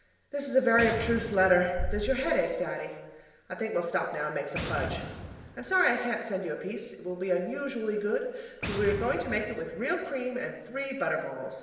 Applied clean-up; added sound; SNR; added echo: none; Boom; 13 dB; reverberation time 1.1 s.